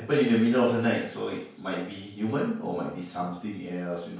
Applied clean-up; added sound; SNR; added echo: none; none; none; reverberation time 0.5 s.